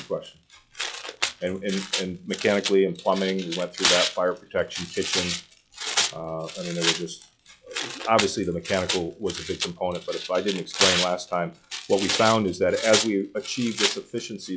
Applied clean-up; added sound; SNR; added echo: classical method log-MMSE.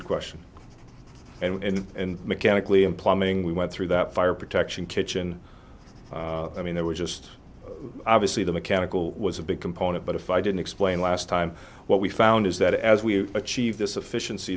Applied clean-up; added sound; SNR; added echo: none; none; none; none.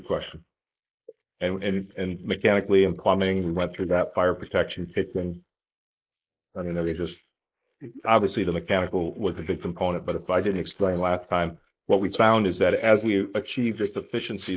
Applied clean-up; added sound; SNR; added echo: neural mask model Resemble Enhance denoiser.